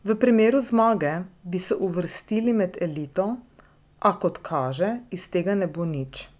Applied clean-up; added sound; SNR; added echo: none; none; none; none.